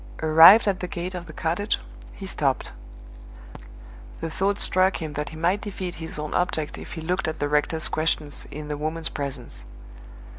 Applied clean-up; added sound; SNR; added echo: none; none; none; none.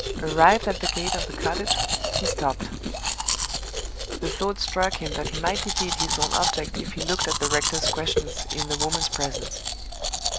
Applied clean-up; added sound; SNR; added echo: none; Domestic sounds, home sounds; 0 dB; none.